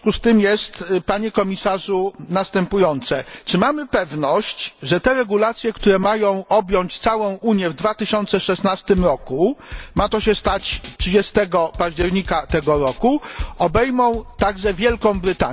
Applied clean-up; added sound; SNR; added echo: none; Bass drum / Snare drum / Drum kit; 13 dB; none.